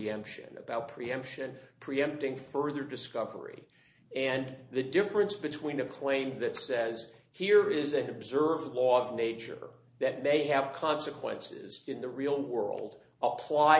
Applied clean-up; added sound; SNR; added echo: none; none; none; none.